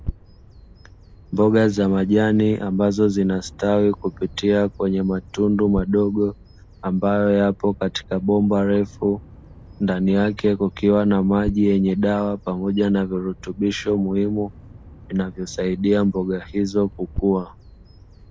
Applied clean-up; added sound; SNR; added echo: none; Bird vocalization, bird call, bird song; 18 dB; none.